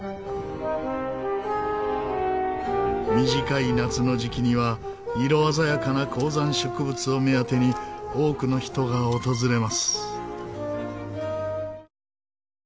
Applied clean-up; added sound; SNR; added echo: none; none; none; none.